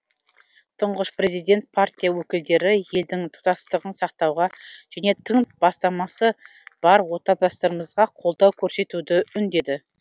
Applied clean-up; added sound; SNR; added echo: none; none; none; none.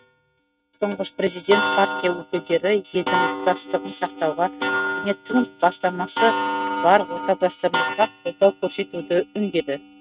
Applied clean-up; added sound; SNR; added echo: neural mask model RNNoise.